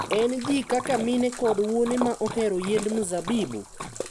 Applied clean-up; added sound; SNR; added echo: none; Splash, splatter; 10 dB; none.